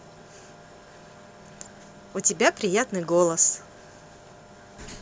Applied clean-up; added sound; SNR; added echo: none; none; none; none.